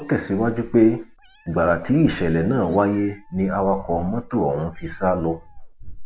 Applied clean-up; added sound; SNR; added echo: none; Meow; 15 dB; none.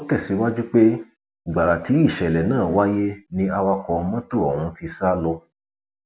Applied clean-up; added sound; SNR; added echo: none; none; none; none.